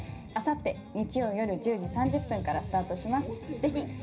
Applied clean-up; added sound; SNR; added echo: none; none; none; reverberation time 0.4 s.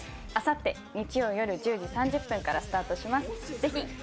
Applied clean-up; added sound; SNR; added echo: none; none; none; none.